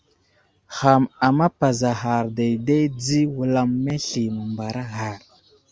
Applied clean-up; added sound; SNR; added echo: none; none; none; none.